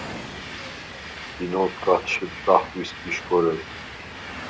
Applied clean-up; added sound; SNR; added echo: none; Train; 11 dB; none.